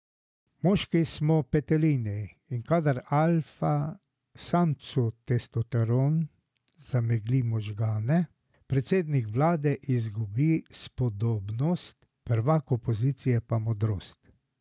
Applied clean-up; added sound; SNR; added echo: none; none; none; none.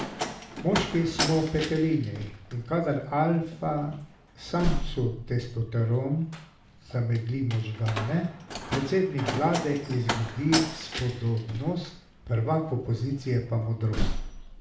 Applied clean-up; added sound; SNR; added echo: none; Slam; 6 dB; reverberation time 0.5 s.